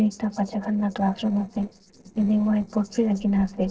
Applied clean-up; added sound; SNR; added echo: neural separator model SepFormer DNS4.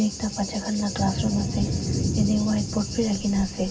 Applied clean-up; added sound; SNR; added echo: none; Thunder / Cricket; 3 dB; reverberation time 0.4 s.